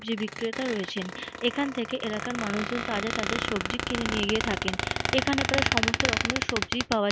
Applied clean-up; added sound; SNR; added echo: none; Squeak; 0 dB; none.